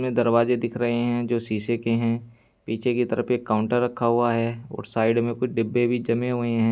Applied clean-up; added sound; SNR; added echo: none; none; none; none.